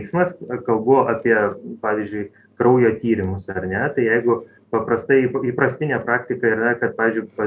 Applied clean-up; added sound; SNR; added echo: none; none; none; none.